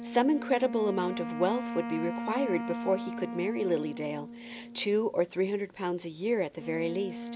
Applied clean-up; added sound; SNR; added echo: none; Wind instrument, woodwind instrument; 8 dB; none.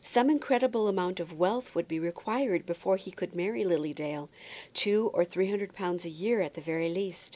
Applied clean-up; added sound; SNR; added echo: none; none; none; none.